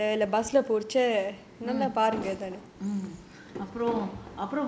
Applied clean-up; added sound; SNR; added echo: none; Explosion; 11 dB; none.